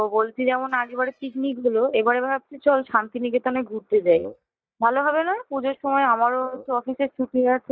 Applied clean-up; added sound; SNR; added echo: neural mask model DeepFilterNet 3.